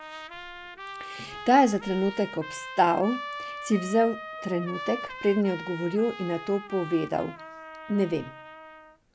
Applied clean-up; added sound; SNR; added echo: none; Trumpet; 12 dB; none.